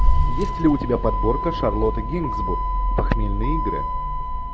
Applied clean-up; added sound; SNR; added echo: none; Motor vehicle (road); -4 dB; none.